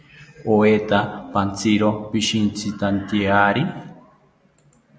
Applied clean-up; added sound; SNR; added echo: none; none; none; none.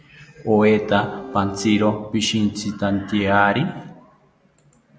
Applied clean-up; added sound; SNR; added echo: none; Bowed string instrument; 15 dB; none.